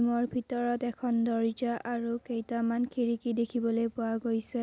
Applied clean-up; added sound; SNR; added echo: none; none; none; none.